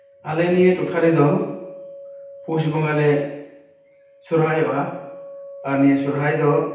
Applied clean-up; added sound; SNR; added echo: none; Acoustic guitar; 19 dB; reverberation time 0.9 s.